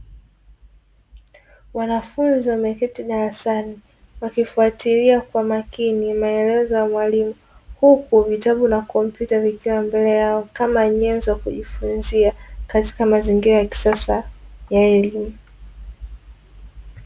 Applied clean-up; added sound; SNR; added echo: none; none; none; none.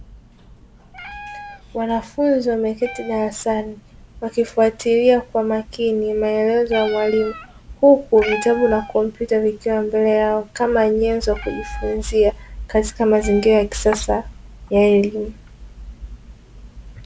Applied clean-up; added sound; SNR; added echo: none; Meow; 18 dB; none.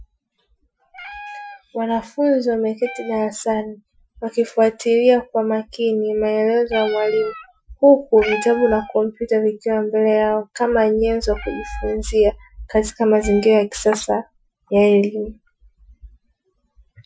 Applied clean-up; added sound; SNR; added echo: classical method Wiener filter.